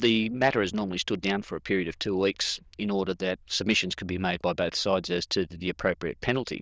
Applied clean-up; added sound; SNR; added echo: neural diffusion model UNIVERSE++.